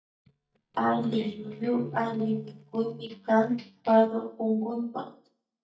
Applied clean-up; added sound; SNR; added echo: neural mask model DeepFilterNet 3.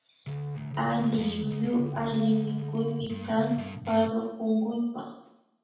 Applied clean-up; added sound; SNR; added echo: none; Guitar; 6 dB; reverberation time 0.9 s.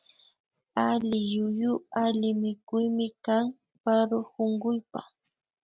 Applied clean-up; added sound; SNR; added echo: none; none; none; none.